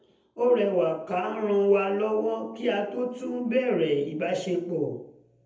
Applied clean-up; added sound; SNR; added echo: none; none; none; reverberation time 0.7 s.